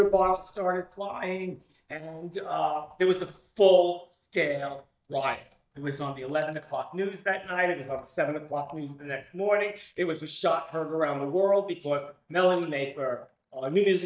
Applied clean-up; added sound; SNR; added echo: neural mask model DeepFilterNet 3.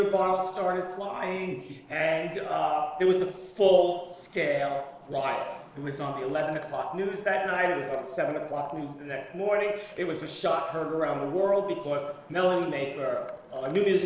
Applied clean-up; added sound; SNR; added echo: neural separator model SepFormer DNS4.